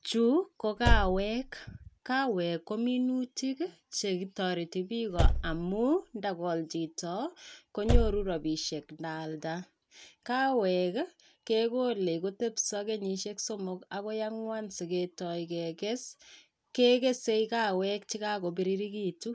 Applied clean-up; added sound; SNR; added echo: none; Slam / Car; -3 dB; none.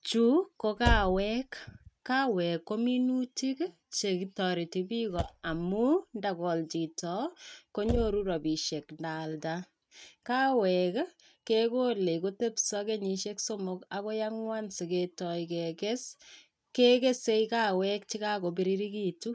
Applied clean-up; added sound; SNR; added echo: neural mask model RNNoise.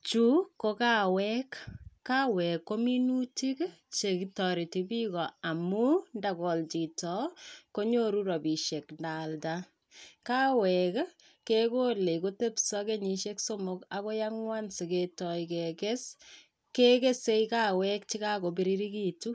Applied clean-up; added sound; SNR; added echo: none; none; none; none.